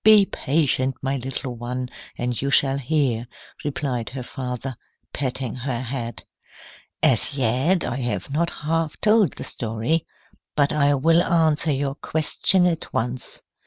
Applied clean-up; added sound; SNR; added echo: none; none; none; none.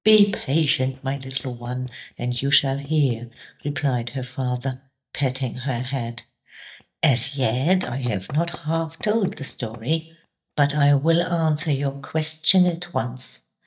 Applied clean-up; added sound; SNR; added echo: neural mask model DeepFilterNet 3.